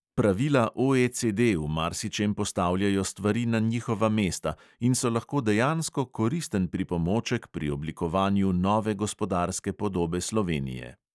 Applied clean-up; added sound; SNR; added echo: none; none; none; none.